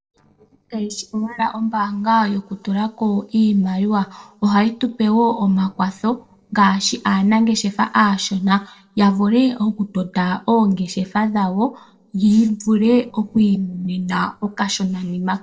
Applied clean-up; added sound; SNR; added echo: neural separator model SepFormer DNS4.